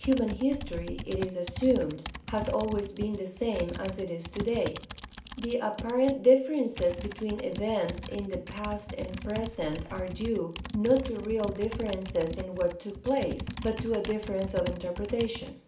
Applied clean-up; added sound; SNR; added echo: none; Computer keyboard; 10 dB; reverberation time 0.4 s.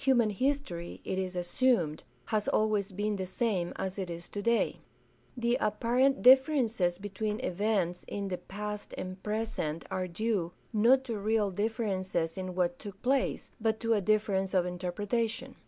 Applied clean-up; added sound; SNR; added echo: none; none; none; none.